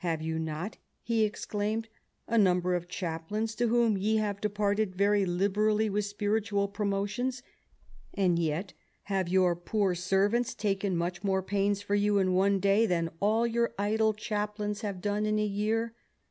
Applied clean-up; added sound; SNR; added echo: none; none; none; none.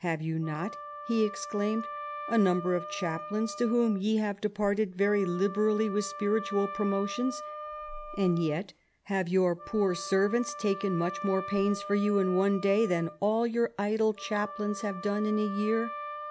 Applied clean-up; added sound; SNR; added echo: none; Wind instrument, woodwind instrument; 12 dB; none.